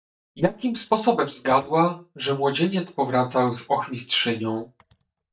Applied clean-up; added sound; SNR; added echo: neural mask model DeepFilterNet 3.